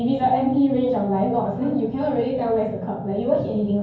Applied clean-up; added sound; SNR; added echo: none; none; none; reverberation time 0.9 s.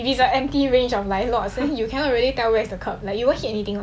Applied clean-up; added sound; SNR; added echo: none; none; none; none.